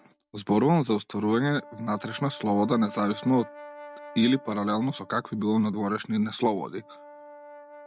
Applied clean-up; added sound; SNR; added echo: none; Brass instrument; 20 dB; none.